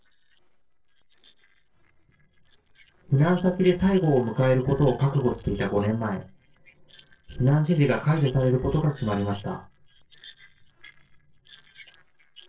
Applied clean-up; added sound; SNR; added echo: neural separator model SepFormer DNS4.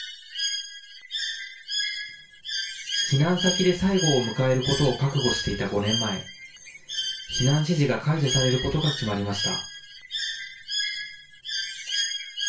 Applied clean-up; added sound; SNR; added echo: none; Bird; 4 dB; reverberation time 0.3 s.